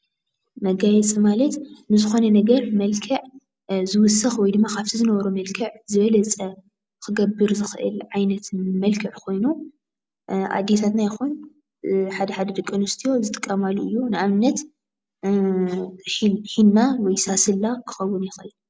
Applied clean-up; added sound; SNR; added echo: none; none; none; none.